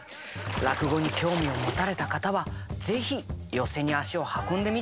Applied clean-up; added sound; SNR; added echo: none; Splash, splatter; 8 dB; none.